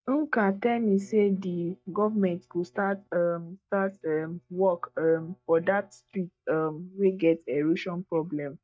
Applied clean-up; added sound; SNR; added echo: neural mask model DeepFilterNet 3.